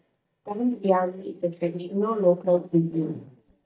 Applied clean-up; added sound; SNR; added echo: neural mask model DeepFilterNet 3.